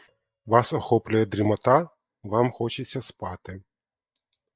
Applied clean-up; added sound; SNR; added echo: neural mask model DeepFilterNet 3.